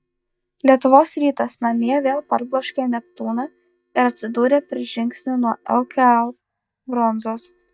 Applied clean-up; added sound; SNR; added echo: neural mask model DeepFilterNet 3.